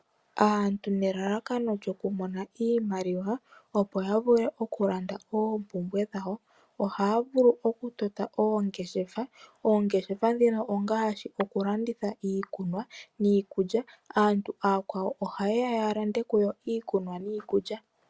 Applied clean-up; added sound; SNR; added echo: none; none; none; none.